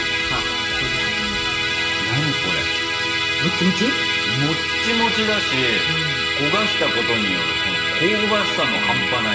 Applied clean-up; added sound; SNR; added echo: none; Musical instrument; -4 dB; reverberation time 0.9 s.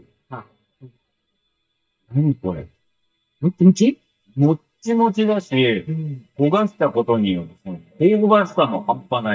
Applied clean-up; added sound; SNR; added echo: neural mask model DeepFilterNet 3.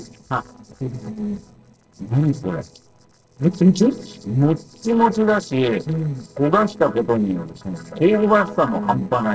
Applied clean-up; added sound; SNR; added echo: neural separator model SepFormer DNS4.